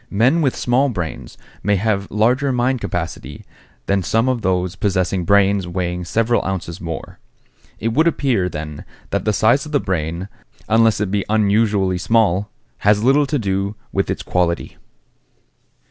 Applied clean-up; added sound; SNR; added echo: none; none; none; none.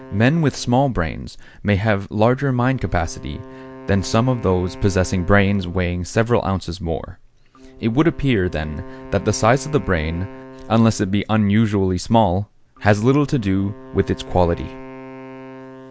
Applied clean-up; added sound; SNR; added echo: none; Wind instrument, woodwind instrument; 20 dB; none.